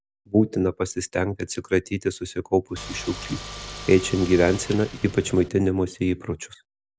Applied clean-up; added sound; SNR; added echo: none; Car; 13 dB; none.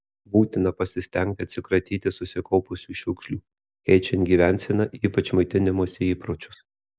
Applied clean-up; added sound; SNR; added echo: none; none; none; none.